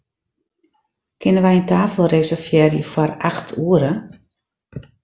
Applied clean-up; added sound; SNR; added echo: none; none; none; none.